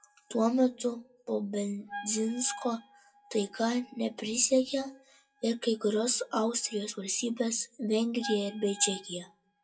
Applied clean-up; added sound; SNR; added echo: classical method WPE with log-MMSE.